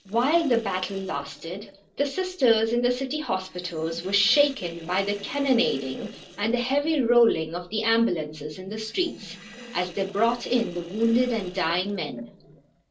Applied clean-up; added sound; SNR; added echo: neural separator model SepFormer DNS4.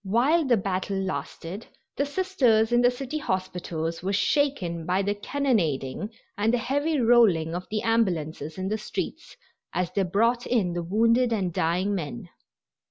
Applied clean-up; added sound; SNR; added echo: none; none; none; none.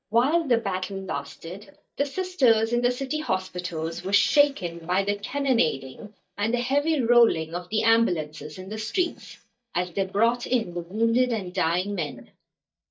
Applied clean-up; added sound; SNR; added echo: neural mask model DeepFilterNet 3.